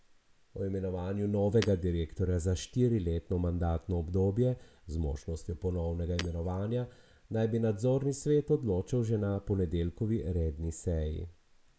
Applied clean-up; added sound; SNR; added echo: none; Shatter; 17 dB; none.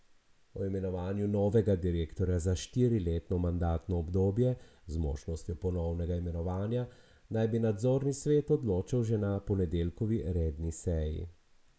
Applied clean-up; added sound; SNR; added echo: none; none; none; none.